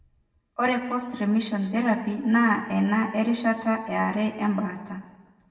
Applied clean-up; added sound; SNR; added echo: none; none; none; reverberation time 1.2 s.